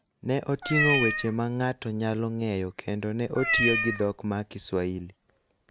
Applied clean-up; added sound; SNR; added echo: none; Meow; -1 dB; none.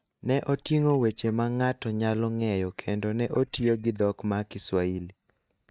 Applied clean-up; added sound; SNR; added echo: neural mask model DeepFilterNet 3.